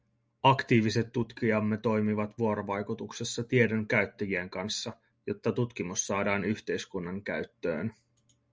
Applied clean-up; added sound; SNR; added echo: none; none; none; none.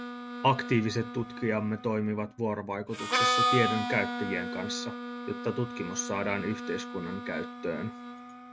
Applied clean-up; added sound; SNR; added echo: none; Harmonica; 3 dB; none.